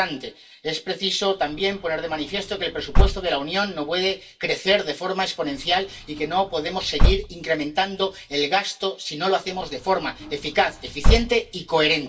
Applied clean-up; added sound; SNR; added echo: none; Slam / Car; 1 dB; reverberation time 0.2 s.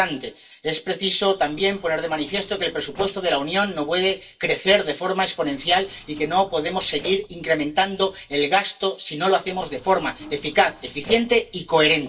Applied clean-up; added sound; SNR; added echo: neural separator model SepFormer DNS4.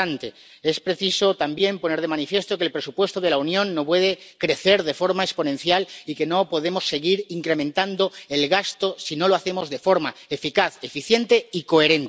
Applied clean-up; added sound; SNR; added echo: none; none; none; none.